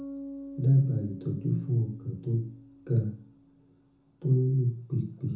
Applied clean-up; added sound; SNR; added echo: none; Bass guitar; 17 dB; reverberation time 0.6 s.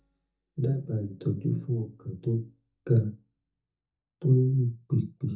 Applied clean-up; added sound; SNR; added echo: neural mask model DeepFilterNet 3.